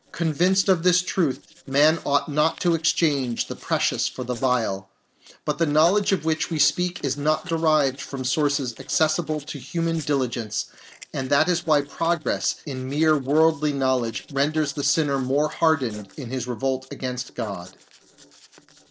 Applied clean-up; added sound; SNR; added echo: neural separator model SepFormer DNS4.